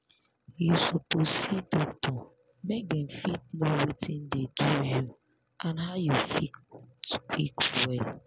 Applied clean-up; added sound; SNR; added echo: none; none; none; none.